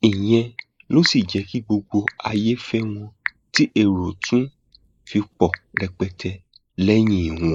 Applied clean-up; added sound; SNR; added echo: neural mask model Resemble Enhance denoiser.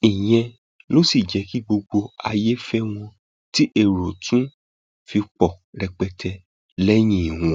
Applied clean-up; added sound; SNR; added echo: none; none; none; none.